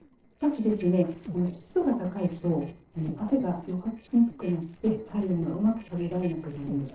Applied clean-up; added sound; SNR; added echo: neural separator model SepFormer DNS4.